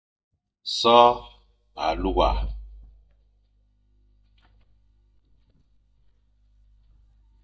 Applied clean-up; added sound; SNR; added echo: neural mask model DeepFilterNet 3.